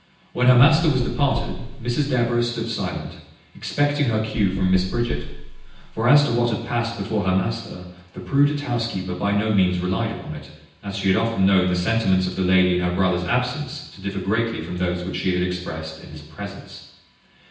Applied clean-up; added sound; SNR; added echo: none; Knock; 8 dB; reverberation time 0.9 s.